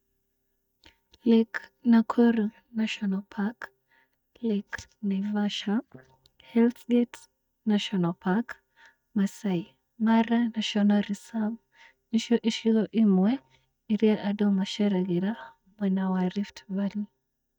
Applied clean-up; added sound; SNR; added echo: neural mask model DeepFilterNet 3.